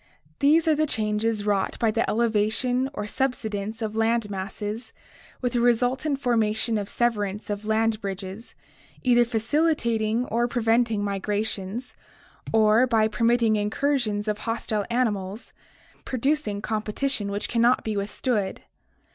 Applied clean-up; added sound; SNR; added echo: none; none; none; none.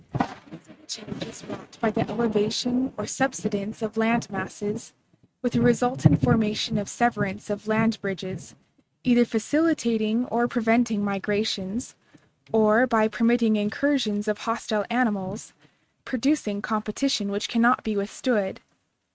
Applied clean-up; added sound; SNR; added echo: neural mask model RNNoise.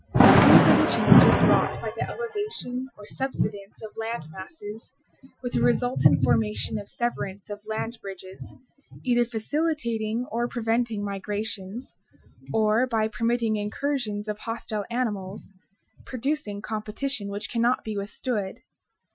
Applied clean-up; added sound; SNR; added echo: classical method Wiener filter.